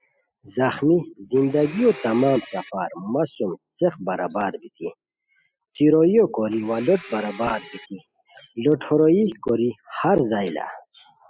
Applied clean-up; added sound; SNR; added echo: classical method spectral subtraction.